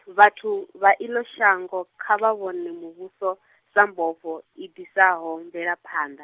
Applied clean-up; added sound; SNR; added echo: none; none; none; none.